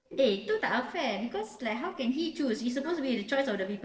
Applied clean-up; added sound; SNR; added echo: neural separator model SepFormer DNS4.